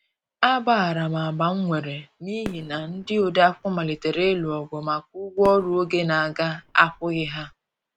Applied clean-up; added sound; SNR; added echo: none; Fireworks; 19 dB; none.